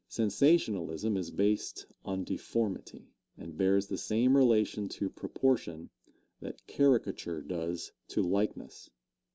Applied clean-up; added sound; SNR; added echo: none; none; none; none.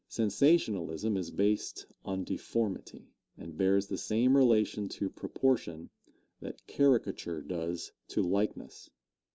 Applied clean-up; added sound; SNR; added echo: neural mask model Resemble Enhance denoiser.